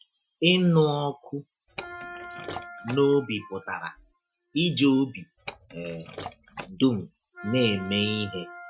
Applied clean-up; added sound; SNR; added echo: classical method Wiener filter.